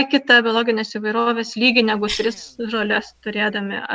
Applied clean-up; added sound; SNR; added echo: neural separator model SepFormer DNS4.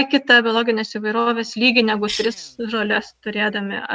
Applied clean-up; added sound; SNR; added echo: neural mask model RNNoise.